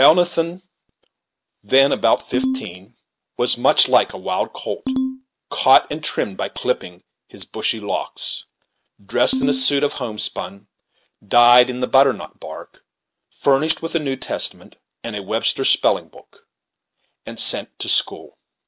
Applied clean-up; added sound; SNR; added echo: none; Ringtone; 3 dB; none.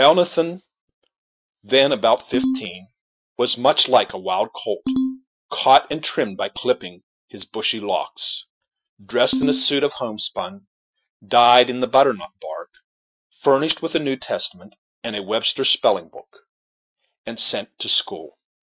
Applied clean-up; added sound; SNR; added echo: classical method Wiener filter.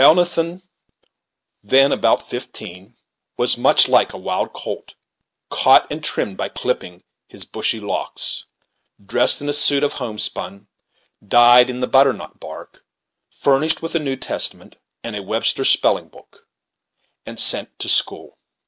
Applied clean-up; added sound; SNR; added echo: none; none; none; none.